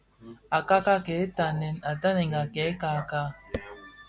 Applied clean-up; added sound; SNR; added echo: none; none; none; none.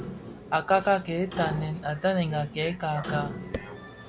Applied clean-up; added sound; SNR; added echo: none; Clock; 11 dB; none.